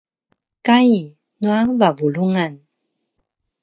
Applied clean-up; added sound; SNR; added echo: neural mask model DeepFilterNet 3.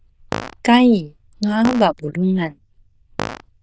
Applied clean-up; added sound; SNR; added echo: neural diffusion model UNIVERSE++.